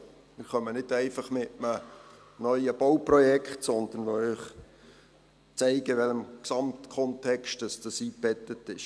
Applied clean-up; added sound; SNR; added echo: none; none; none; none.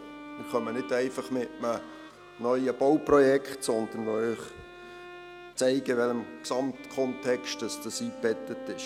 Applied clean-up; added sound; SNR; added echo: none; Bowed string instrument; 15 dB; none.